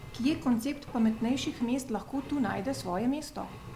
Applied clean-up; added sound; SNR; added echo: none; Engine; 14 dB; none.